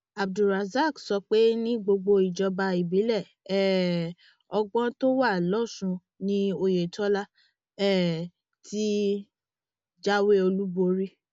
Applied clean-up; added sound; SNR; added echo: none; none; none; none.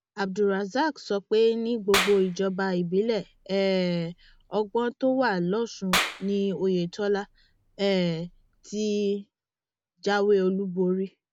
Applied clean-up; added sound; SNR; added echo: none; Clapping; 9 dB; none.